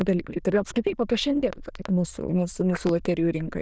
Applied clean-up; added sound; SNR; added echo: neural diffusion model UNIVERSE++.